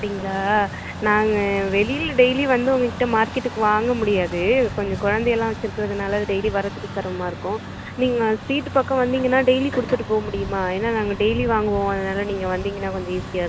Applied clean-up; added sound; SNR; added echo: none; Truck; 10 dB; none.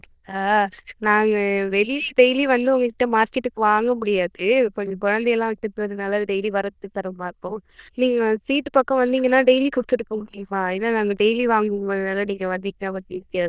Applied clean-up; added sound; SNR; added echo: neural diffusion model UNIVERSE++.